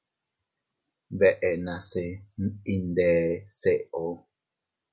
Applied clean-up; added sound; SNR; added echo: none; none; none; none.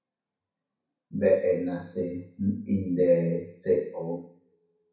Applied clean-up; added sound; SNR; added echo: none; none; none; reverberation time 0.6 s.